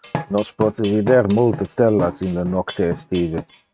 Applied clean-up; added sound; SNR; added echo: neural mask model RNNoise.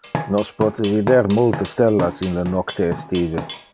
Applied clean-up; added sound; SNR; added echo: none; Drum kit; 10 dB; none.